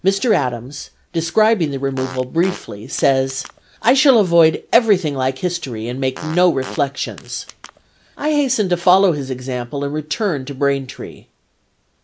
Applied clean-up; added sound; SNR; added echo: none; Fart; 19 dB; none.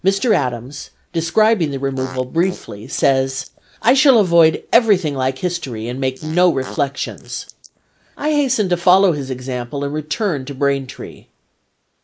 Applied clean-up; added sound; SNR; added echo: neural mask model Resemble Enhance denoiser.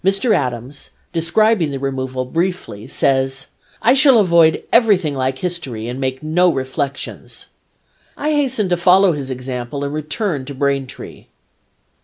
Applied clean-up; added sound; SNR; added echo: none; none; none; none.